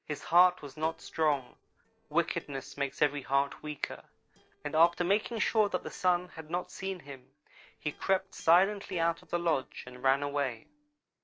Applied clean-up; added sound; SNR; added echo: neural separator model SepFormer DNS4.